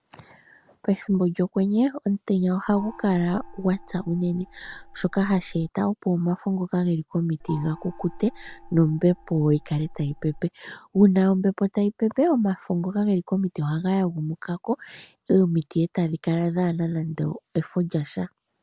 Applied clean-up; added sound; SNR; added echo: none; Gong; 18 dB; none.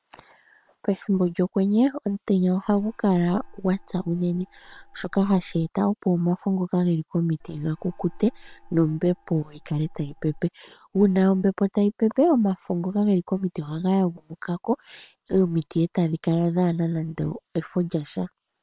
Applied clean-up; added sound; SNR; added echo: neural separator model SepFormer WHAM!.